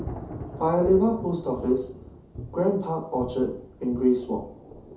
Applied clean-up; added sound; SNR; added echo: none; Thunder / Rain; 13 dB; reverberation time 0.5 s.